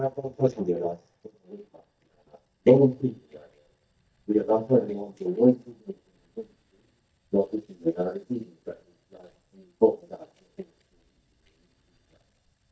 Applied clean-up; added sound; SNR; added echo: neural mask model DeepFilterNet 3.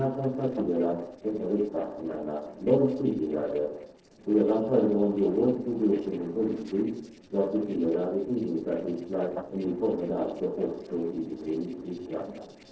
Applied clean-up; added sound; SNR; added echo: neural separator model SepFormer DNS4.